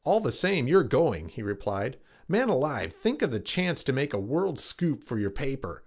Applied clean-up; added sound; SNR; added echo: none; none; none; none.